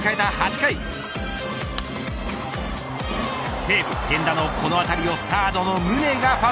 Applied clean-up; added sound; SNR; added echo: none; none; none; none.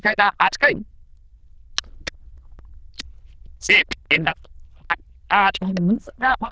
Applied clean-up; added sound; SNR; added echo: neural diffusion model UNIVERSE++.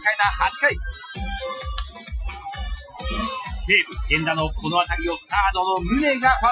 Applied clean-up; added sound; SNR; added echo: classical method Wiener filter.